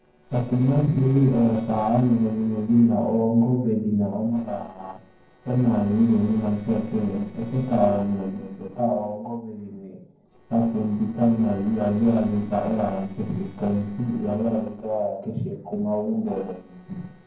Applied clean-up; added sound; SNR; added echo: neural separator model SepFormer DNS4.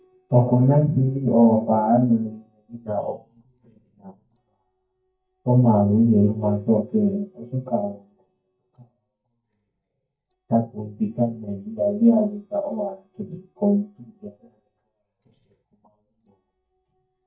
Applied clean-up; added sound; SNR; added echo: neural mask model DeepFilterNet 3.